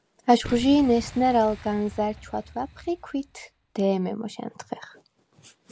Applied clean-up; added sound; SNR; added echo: none; Boom; 18 dB; none.